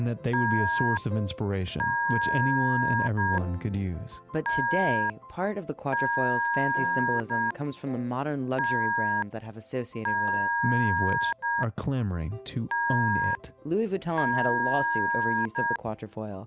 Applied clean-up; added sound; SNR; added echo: none; Telephone; -1 dB; none.